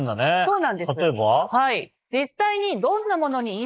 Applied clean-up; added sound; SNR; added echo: neural mask model Resemble Enhance denoiser.